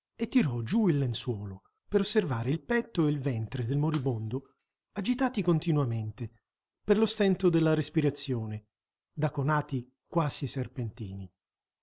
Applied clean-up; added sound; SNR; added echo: none; Shatter; 17 dB; none.